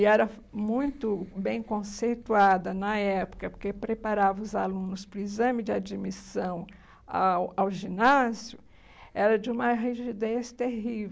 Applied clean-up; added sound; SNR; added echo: none; none; none; none.